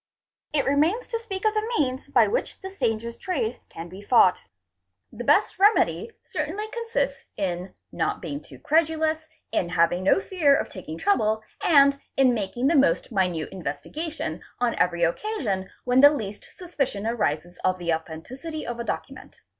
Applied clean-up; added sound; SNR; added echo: none; none; none; none.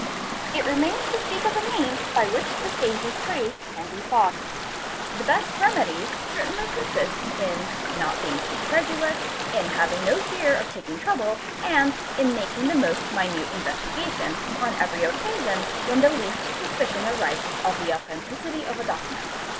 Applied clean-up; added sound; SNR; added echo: none; Stream / Ocean; 3 dB; none.